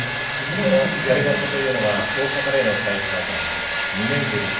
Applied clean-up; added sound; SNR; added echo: none; Domestic sounds, home sounds; 1 dB; reverberation time 0.7 s.